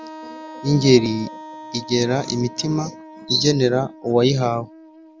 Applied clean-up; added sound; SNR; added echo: none; Wind instrument, woodwind instrument; 17 dB; none.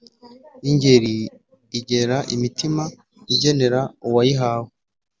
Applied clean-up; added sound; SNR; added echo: none; none; none; none.